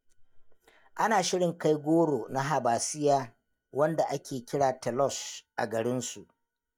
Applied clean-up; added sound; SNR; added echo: neural mask model DeepFilterNet 3.